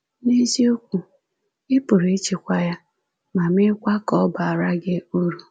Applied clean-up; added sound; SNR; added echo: none; none; none; none.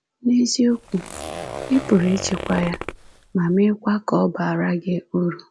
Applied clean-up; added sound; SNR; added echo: none; Zipper (clothing); 11 dB; none.